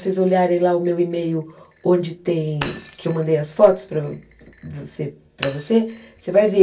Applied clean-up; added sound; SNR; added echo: none; Shatter; 18 dB; reverberation time 0.2 s.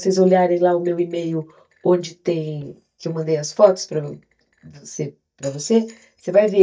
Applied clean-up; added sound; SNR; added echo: neural mask model DeepFilterNet 3.